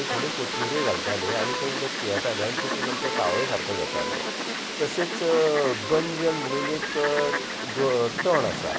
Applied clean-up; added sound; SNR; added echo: none; Fowl + Electric guitar; 2 dB; none.